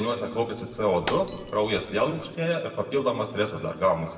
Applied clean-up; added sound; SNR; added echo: none; Shatter; 14 dB; reverberation time 1.5 s.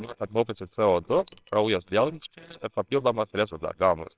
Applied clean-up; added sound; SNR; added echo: neural separator model SepFormer WHAMR!.